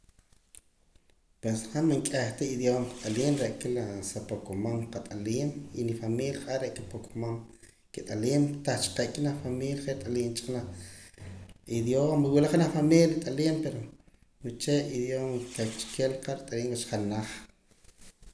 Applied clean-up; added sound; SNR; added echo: none; Fireworks; 18 dB; none.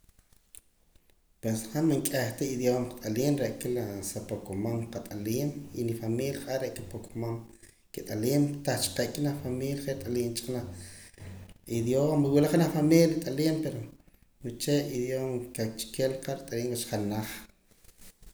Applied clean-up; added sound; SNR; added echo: none; none; none; none.